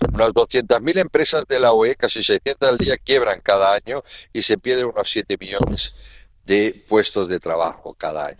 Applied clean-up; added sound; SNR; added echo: neural diffusion model UNIVERSE++.